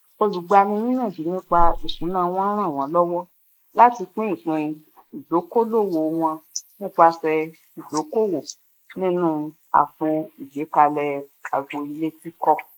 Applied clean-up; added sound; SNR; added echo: neural mask model Resemble Enhance denoiser.